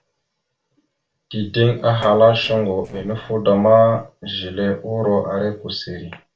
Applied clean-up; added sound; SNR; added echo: neural separator model SepFormer DNS4.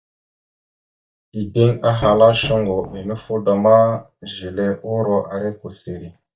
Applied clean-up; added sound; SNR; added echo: neural mask model DeepFilterNet 3.